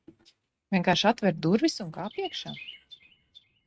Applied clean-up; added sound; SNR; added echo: neural mask model RNNoise.